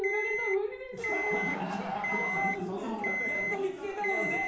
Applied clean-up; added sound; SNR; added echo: none; Alarm; 1 dB; reverberation time 0.6 s.